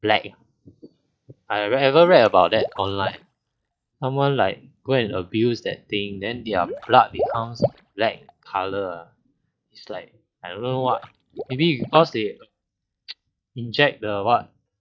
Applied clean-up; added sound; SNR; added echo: neural mask model DeepFilterNet 3.